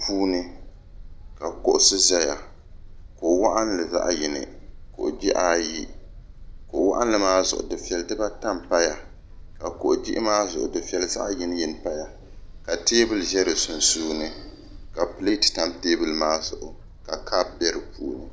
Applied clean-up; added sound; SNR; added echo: none; Boat, Water vehicle; 16 dB; none.